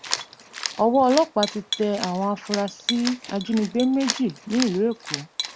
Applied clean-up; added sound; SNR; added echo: none; Cat; 9 dB; none.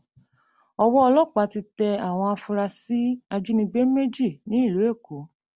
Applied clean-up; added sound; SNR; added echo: none; none; none; none.